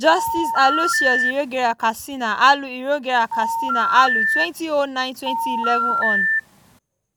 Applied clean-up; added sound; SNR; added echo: none; Telephone; 0 dB; none.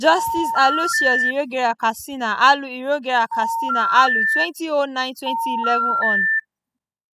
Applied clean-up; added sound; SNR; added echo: classical method spectral subtraction.